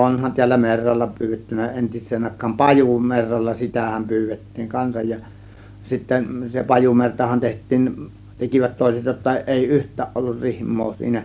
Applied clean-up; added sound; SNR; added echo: none; none; none; none.